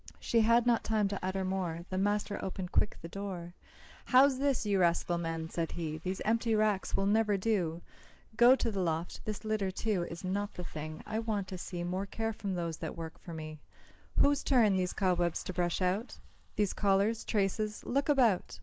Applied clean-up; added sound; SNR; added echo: neural mask model Resemble Enhance denoiser.